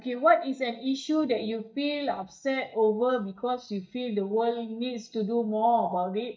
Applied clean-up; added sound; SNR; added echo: neural mask model DeepFilterNet 3.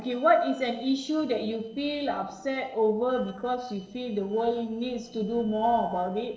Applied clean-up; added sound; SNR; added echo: neural separator model SepFormer DNS4.